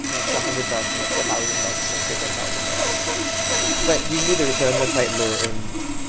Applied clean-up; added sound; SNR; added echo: none; Sawing; -4 dB; none.